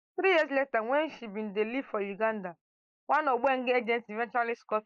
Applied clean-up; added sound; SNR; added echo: neural mask model Resemble Enhance denoiser.